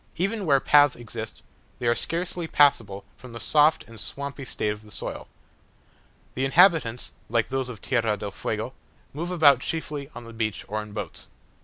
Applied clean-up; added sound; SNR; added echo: none; none; none; none.